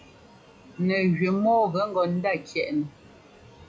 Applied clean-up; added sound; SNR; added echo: classical method log-MMSE.